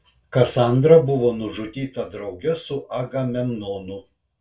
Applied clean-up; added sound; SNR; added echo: none; none; none; reverberation time 0.2 s.